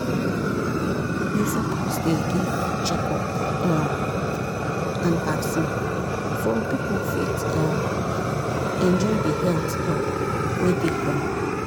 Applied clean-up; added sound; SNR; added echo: none; Fire; -4 dB; none.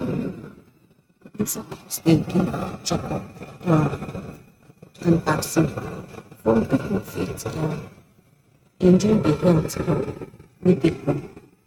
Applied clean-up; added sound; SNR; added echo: neural mask model RNNoise.